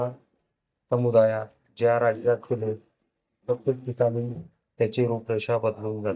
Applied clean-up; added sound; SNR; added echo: neural mask model DeepFilterNet 3.